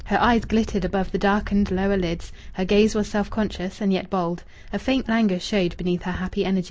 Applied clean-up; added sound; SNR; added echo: none; Wind; 13 dB; none.